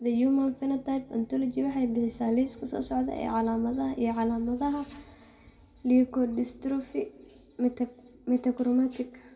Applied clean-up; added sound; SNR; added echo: none; none; none; reverberation time 1.5 s.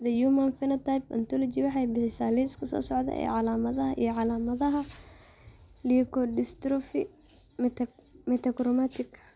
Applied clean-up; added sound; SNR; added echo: none; none; none; none.